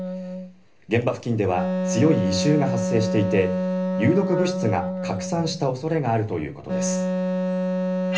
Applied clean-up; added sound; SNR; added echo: none; Wind instrument, woodwind instrument; 1 dB; reverberation time 0.3 s.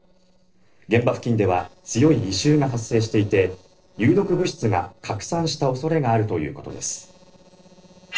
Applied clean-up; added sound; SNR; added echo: neural separator model SepFormer DNS4.